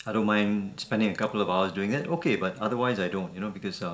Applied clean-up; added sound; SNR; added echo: none; none; none; reverberation time 1.4 s.